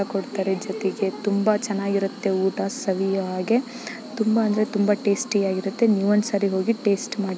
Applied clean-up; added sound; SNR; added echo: none; none; none; none.